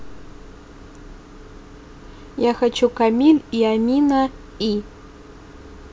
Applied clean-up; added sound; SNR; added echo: none; none; none; none.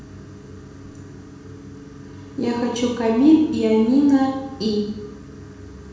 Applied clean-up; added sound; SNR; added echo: none; none; none; reverberation time 1.1 s.